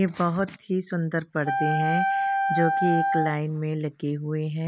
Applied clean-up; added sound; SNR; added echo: none; Wind instrument, woodwind instrument; 0 dB; none.